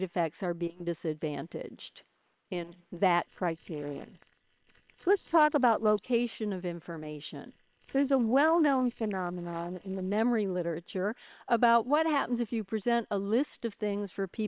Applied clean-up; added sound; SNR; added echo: neural separator model SepFormer WHAM!.